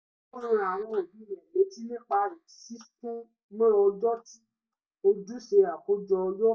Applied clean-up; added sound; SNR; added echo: neural mask model DeepFilterNet 3.